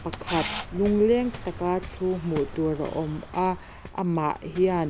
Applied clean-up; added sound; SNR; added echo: none; Waves, surf + Camera; 12 dB; none.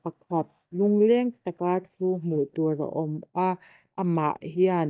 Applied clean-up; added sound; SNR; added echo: neural mask model DeepFilterNet 3.